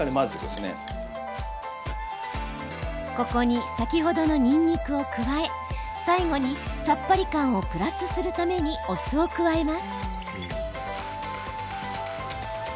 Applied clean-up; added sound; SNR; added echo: none; none; none; none.